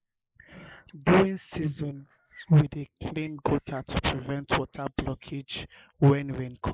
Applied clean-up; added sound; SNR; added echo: neural mask model Resemble Enhance denoiser.